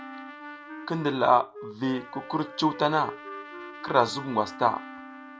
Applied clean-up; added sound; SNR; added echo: none; Trumpet + Wind instrument, woodwind instrument; 14 dB; none.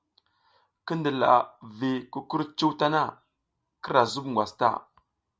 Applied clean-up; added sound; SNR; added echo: none; none; none; none.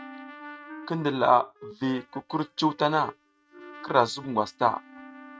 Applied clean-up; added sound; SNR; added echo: neural mask model RNNoise.